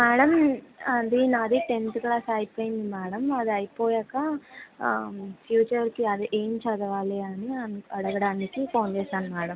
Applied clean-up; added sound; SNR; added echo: none; none; none; none.